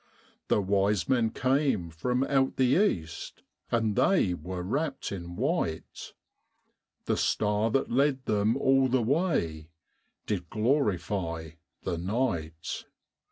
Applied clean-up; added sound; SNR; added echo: none; none; none; none.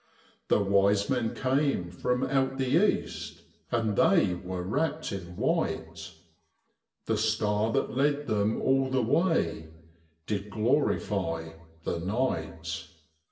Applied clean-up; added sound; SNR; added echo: none; none; none; reverberation time 0.7 s.